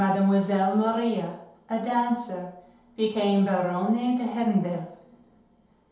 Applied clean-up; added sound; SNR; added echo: none; none; none; reverberation time 0.8 s.